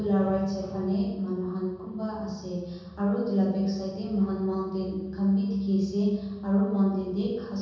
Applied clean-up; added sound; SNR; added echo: none; none; none; reverberation time 1.3 s.